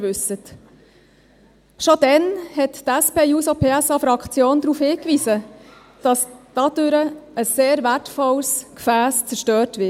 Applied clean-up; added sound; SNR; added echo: none; none; none; none.